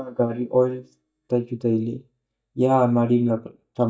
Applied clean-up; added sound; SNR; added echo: neural mask model DeepFilterNet 3.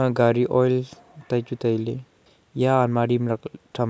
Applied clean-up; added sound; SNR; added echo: none; none; none; none.